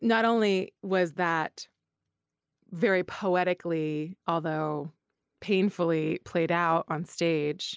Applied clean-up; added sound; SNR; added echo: none; none; none; none.